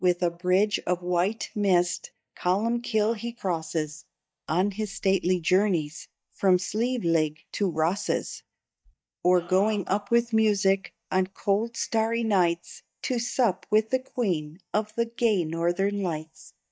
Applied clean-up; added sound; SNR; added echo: neural mask model DeepFilterNet 3.